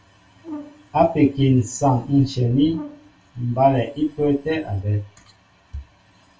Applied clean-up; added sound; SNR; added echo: none; Brass instrument; 17 dB; reverberation time 0.2 s.